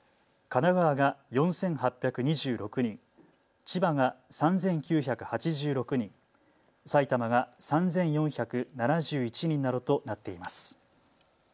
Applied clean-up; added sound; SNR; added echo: none; none; none; none.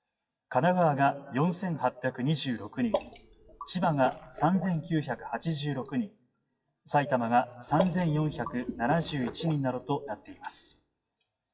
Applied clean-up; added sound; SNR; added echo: classical method WPE with log-MMSE.